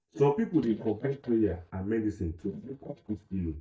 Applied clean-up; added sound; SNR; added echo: neural mask model DeepFilterNet 3.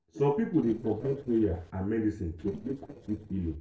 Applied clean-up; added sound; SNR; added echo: neural separator model SepFormer DNS4.